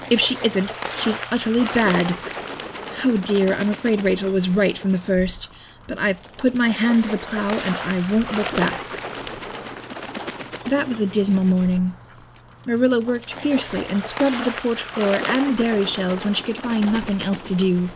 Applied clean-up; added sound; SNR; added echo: none; Water / Bird; 10 dB; none.